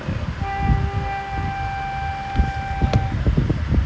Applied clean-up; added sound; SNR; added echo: none; Wind instrument, woodwind instrument; 8 dB; none.